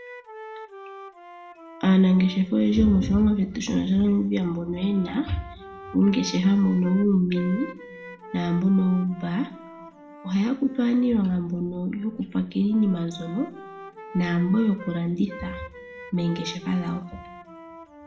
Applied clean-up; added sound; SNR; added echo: none; Wind instrument, woodwind instrument; 18 dB; reverberation time 0.6 s.